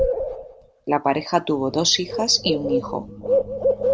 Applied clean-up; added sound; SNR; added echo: none; Bird; 1 dB; none.